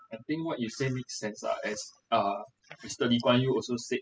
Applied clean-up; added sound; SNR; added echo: classical method spectral subtraction.